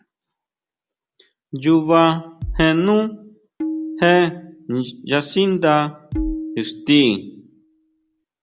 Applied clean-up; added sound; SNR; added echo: none; Tabla + Bass drum; 10 dB; none.